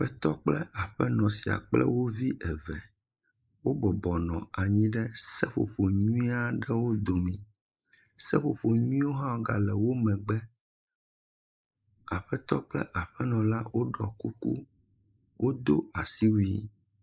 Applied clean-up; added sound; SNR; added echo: neural mask model Resemble Enhance denoiser.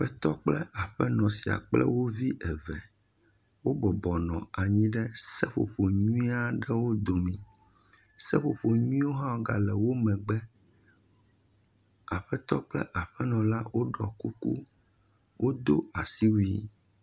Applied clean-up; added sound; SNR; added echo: none; none; none; none.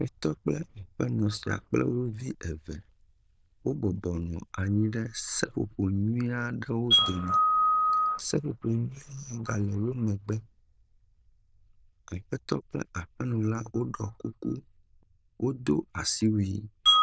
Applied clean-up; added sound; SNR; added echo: neural diffusion model UNIVERSE++.